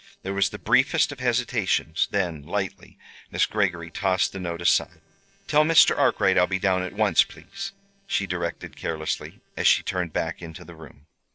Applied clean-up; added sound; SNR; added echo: neural separator model SepFormer DNS4.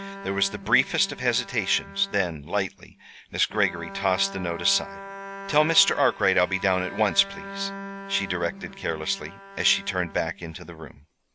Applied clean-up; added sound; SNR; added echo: none; Bowed string instrument; 13 dB; none.